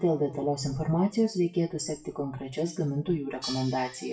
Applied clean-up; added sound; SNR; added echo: classical method WPE with log-MMSE.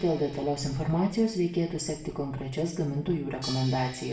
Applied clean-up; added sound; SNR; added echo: none; Crash cymbal; 18 dB; reverberation time 0.5 s.